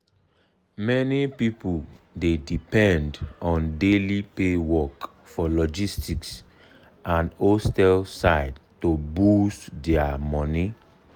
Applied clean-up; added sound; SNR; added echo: none; none; none; none.